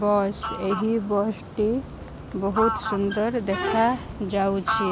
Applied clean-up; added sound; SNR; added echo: none; Fowl; 8 dB; none.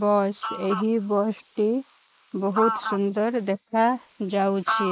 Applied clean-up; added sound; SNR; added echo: neural mask model Resemble Enhance denoiser.